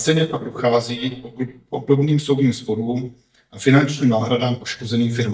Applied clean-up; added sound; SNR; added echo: neural mask model DeepFilterNet 3.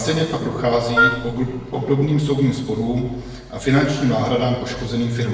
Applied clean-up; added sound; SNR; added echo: none; Wind instrument, woodwind instrument; 1 dB; reverberation time 1.1 s.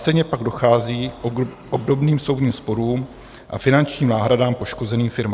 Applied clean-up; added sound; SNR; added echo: none; none; none; none.